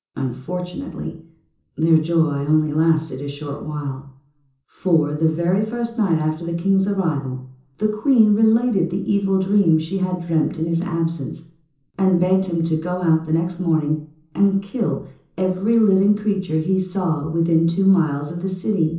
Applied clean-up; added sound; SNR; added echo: none; none; none; reverberation time 0.6 s.